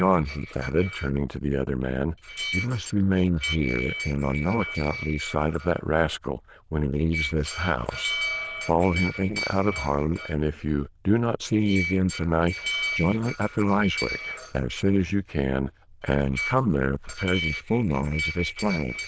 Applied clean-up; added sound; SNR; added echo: neural diffusion model UNIVERSE++.